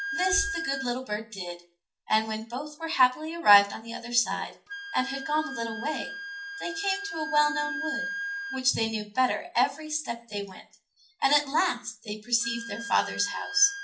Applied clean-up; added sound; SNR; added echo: none; Wind instrument, woodwind instrument; 10 dB; reverberation time 0.3 s.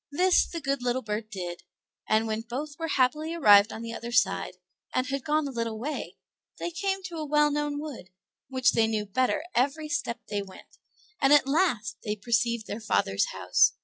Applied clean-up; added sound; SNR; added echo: none; none; none; none.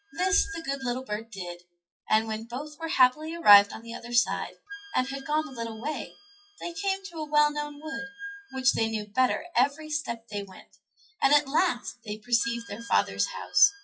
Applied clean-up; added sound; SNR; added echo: classical method WPE with log-MMSE.